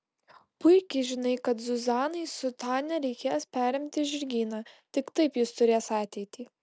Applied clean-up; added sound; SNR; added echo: none; none; none; none.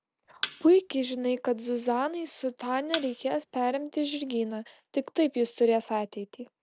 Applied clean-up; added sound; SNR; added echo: none; Thump, thud; 11 dB; none.